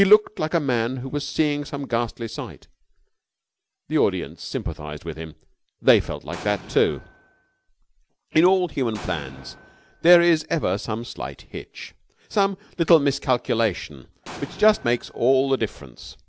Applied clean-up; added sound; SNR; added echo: none; Explosion; 18 dB; none.